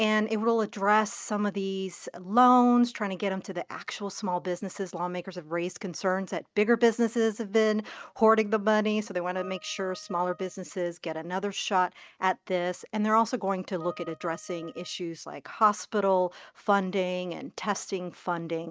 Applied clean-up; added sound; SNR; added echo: neural mask model RNNoise.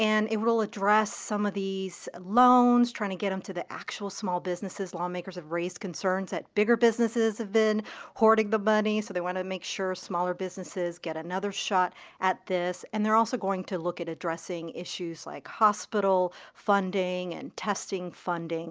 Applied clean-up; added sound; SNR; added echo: none; none; none; none.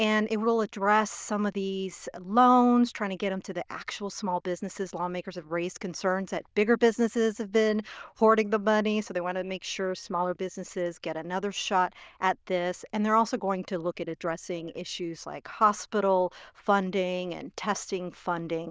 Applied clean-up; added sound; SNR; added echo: neural diffusion model UNIVERSE++.